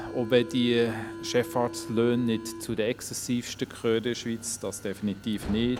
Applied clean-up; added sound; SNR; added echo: none; Subway, metro, underground; 13 dB; none.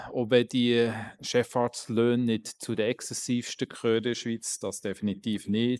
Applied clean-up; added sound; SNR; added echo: neural mask model Resemble Enhance denoiser.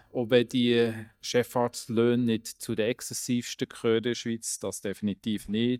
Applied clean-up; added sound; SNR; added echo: neural mask model DeepFilterNet 3.